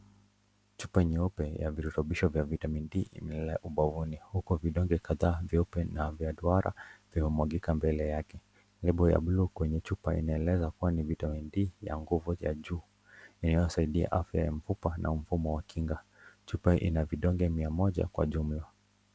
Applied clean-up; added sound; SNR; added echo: none; none; none; none.